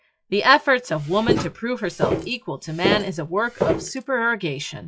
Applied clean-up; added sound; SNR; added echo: classical method log-MMSE.